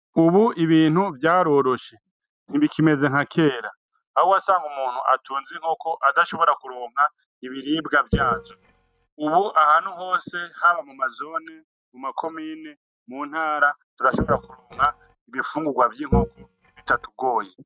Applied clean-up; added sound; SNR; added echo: neural mask model RNNoise.